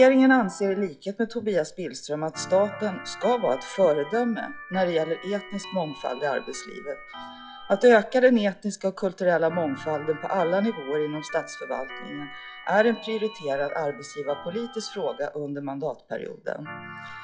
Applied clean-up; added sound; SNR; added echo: classical method log-MMSE.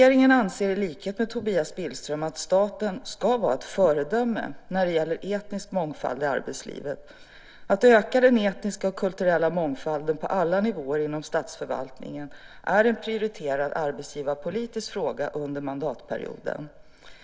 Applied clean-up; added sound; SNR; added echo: none; none; none; none.